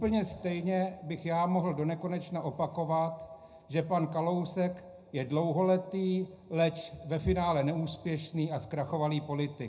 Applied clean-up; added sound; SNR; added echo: none; none; none; reverberation time 0.3 s.